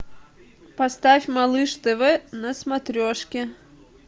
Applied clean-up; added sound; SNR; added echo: none; none; none; none.